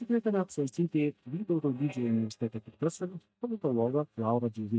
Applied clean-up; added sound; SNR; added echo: neural mask model DeepFilterNet 3.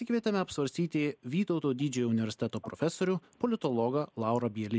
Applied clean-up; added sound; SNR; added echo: none; none; none; none.